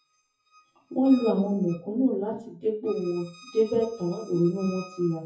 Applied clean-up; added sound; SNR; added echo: classical method WPE with log-MMSE.